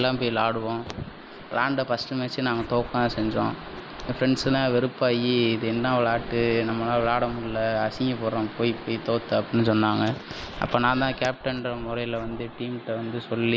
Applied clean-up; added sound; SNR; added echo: none; Scratching (performance technique); 18 dB; none.